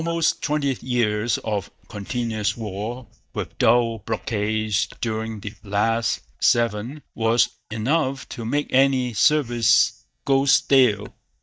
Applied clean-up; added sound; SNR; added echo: neural mask model DeepFilterNet 3.